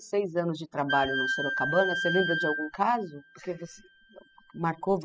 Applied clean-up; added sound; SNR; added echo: classical method spectral subtraction.